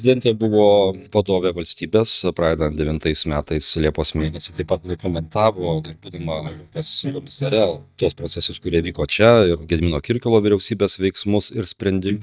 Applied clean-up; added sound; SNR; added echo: neural mask model DeepFilterNet 3.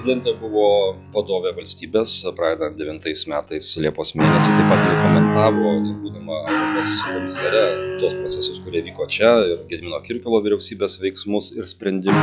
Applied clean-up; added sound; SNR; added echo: classical method log-MMSE.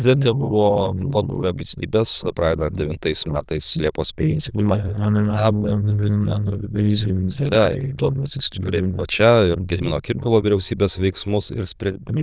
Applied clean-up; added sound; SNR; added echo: neural diffusion model UNIVERSE++.